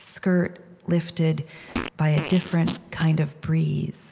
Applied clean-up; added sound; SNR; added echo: none; Fart; 11 dB; none.